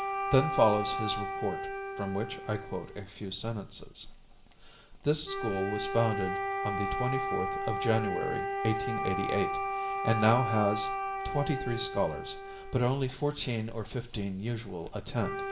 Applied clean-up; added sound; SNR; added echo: none; Wind instrument, woodwind instrument; 3 dB; reverberation time 0.4 s.